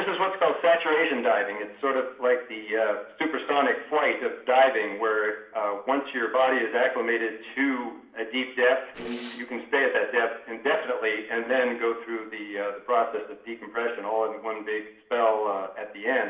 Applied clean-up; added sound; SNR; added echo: neural separator model SepFormer DNS4.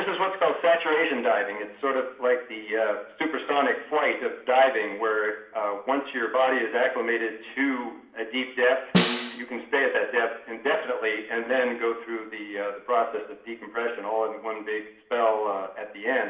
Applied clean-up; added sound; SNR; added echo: none; Snare drum; 1 dB; reverberation time 1.0 s.